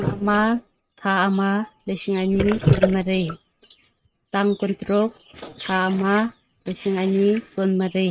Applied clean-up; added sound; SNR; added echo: neural mask model RNNoise.